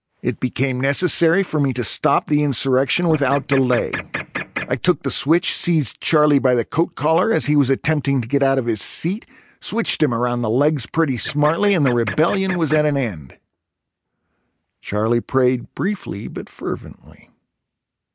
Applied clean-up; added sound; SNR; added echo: neural mask model Resemble Enhance denoiser.